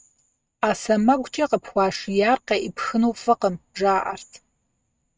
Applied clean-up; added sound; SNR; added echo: neural mask model RNNoise.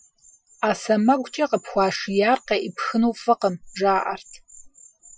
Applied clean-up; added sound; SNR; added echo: classical method Wiener filter.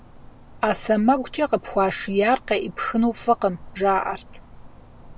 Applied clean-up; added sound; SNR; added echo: none; Insect; 15 dB; none.